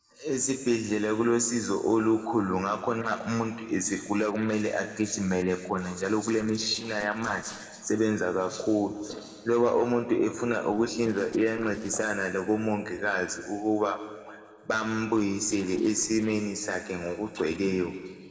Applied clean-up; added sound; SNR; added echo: neural separator model SepFormer DNS4.